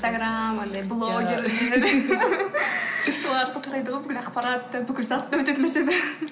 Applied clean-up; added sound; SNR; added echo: none; none; none; none.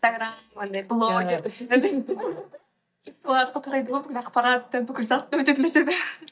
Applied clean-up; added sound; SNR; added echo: neural mask model DeepFilterNet 3.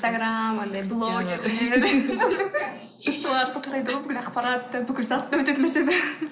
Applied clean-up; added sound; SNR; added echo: neural mask model Resemble Enhance denoiser.